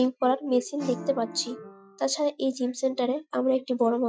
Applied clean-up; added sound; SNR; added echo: classical method Wiener filter.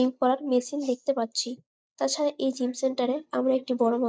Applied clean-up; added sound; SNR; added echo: neural mask model Resemble Enhance denoiser.